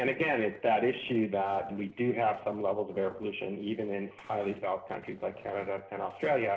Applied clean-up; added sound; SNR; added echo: neural separator model SepFormer DNS4.